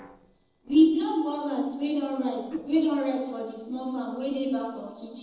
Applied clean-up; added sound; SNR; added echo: neural separator model SepFormer DNS4.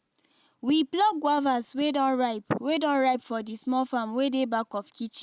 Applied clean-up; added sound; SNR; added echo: none; none; none; none.